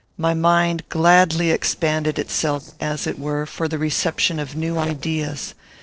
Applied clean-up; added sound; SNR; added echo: neural separator model SepFormer DNS4.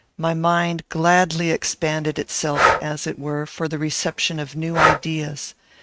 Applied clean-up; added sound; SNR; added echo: neural mask model RNNoise.